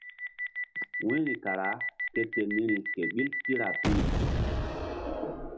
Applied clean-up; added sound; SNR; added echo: classical method log-MMSE.